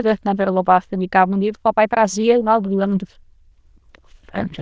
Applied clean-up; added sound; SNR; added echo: neural diffusion model UNIVERSE++.